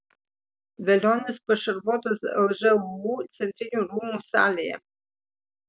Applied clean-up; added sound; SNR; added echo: none; none; none; none.